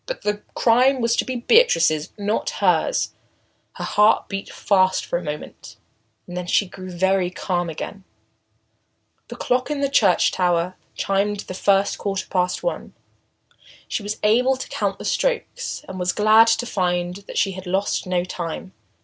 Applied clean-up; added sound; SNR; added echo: none; none; none; none.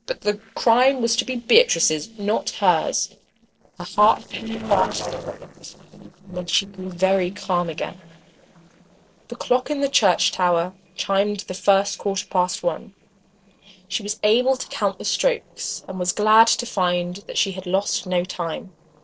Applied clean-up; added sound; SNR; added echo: neural separator model SepFormer DNS4.